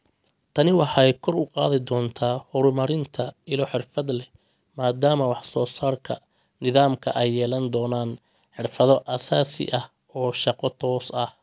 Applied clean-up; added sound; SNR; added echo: none; none; none; none.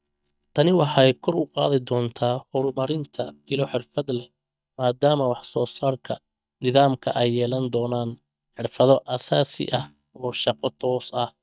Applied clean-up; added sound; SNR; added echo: neural mask model DeepFilterNet 3.